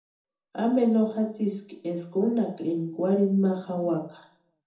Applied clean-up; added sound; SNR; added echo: none; none; none; reverberation time 0.6 s.